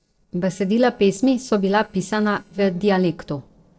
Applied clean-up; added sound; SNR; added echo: neural separator model SepFormer DNS4.